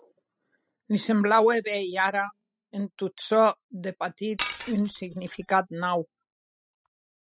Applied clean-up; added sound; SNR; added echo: classical method spectral subtraction.